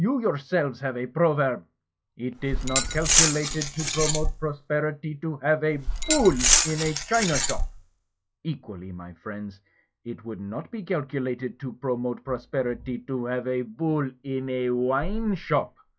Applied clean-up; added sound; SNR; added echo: classical method log-MMSE.